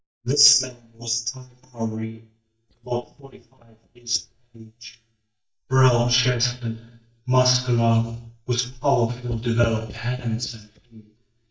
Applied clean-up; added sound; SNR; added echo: neural mask model DeepFilterNet 3.